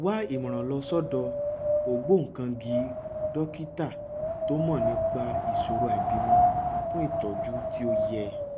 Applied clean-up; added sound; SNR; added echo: none; Wind; -3 dB; none.